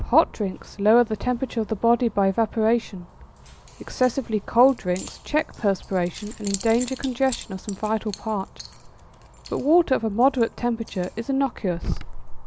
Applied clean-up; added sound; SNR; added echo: none; Keys jangling; 13 dB; none.